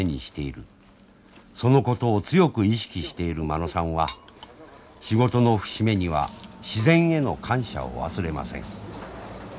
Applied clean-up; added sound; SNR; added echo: none; none; none; none.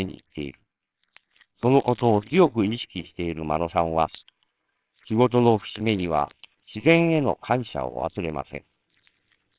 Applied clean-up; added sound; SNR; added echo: neural separator model SepFormer WHAMR!.